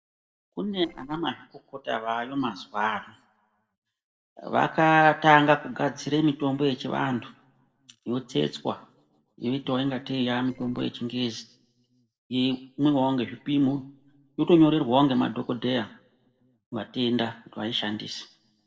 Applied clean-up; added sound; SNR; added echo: neural separator model SepFormer DNS4.